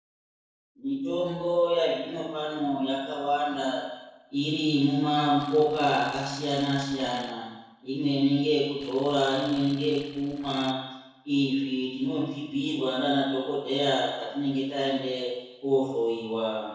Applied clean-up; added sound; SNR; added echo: neural separator model SepFormer DNS4.